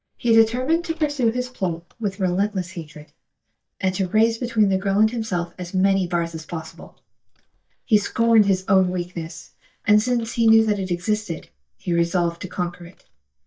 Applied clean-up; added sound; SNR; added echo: neural mask model DeepFilterNet 3.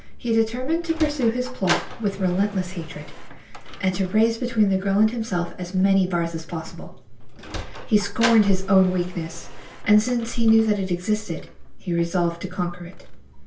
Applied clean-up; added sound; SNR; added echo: none; Sliding door; 15 dB; reverberation time 0.3 s.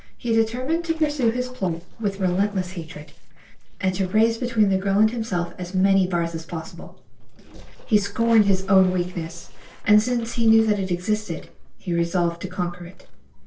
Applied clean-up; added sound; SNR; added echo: neural separator model SepFormer DNS4.